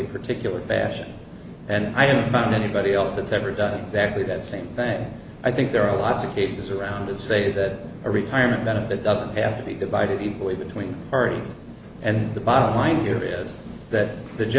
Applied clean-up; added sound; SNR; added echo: none; none; none; none.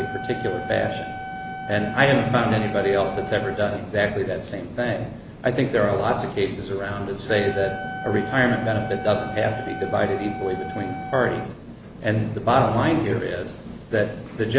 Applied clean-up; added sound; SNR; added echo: none; Wind instrument, woodwind instrument; 12 dB; none.